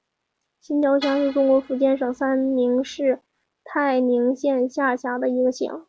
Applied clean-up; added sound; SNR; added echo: none; Vehicle horn, car horn, honking; 20 dB; none.